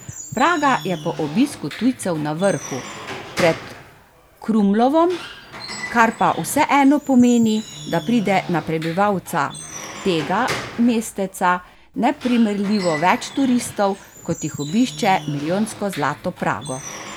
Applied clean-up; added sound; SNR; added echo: none; Squeak / Wood; 14 dB; none.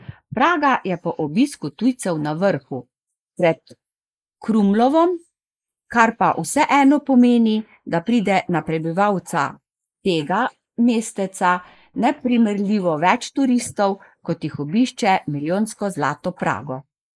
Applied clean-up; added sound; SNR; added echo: neural mask model Resemble Enhance denoiser.